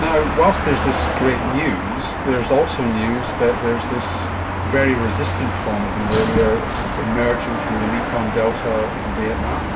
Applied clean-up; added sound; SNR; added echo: none; Car passing by / Traffic noise, roadway noise / Engine; 2 dB; reverberation time 0.1 s.